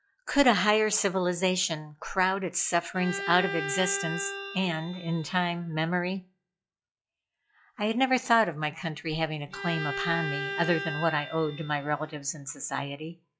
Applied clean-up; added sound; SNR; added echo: classical method log-MMSE.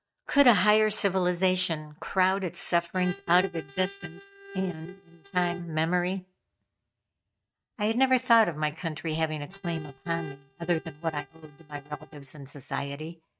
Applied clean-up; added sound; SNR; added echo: neural mask model RNNoise.